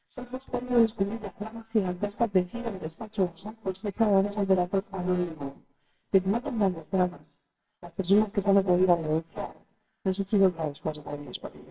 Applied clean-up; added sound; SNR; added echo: neural separator model SepFormer WHAMR!.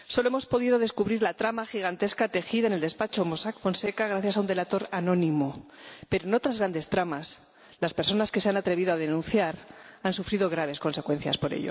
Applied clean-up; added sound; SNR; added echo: none; none; none; none.